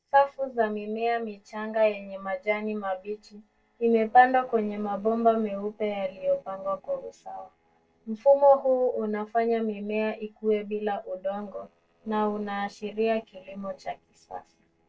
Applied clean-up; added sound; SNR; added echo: neural separator model SepFormer DNS4.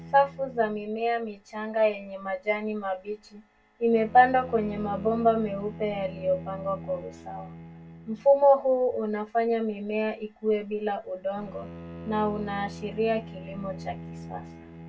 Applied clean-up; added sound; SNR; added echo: none; Bowed string instrument; 16 dB; reverberation time 0.1 s.